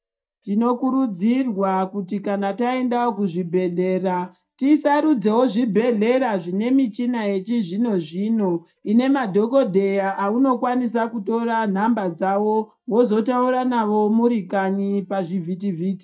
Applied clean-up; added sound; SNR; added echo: neural mask model DeepFilterNet 3.